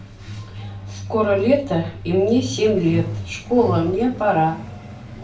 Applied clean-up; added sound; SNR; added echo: none; Truck; 10 dB; reverberation time 0.4 s.